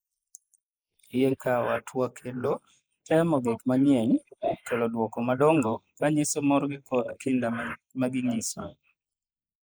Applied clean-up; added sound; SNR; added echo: neural mask model Resemble Enhance denoiser.